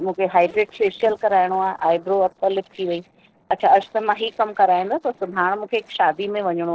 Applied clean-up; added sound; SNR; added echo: neural separator model SepFormer DNS4.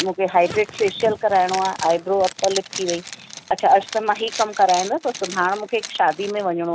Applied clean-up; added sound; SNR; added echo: none; Zipper (clothing); 13 dB; none.